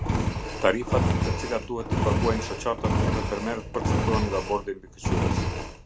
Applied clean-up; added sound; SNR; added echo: none; Engine; -3 dB; none.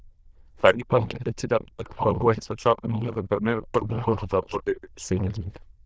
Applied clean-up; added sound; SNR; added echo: neural diffusion model UNIVERSE++.